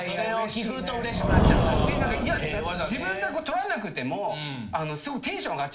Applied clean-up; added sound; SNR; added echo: none; Thunder; 0 dB; reverberation time 0.6 s.